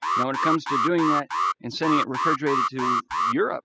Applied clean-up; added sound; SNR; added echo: classical method spectral subtraction.